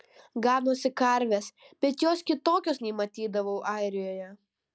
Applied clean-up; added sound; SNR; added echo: none; none; none; none.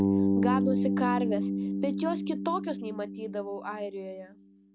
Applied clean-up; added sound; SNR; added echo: none; Bass guitar; -4 dB; none.